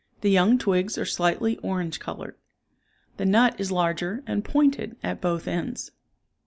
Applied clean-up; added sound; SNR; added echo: none; none; none; none.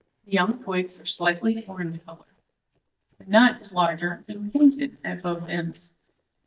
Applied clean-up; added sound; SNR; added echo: neural mask model DeepFilterNet 3.